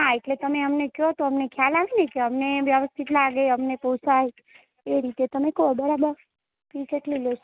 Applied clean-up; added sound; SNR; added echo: none; none; none; none.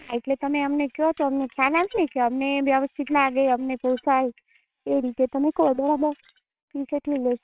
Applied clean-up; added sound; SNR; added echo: neural separator model SepFormer WHAMR!.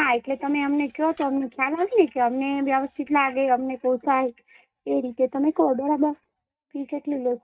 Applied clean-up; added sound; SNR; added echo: neural mask model DeepFilterNet 3.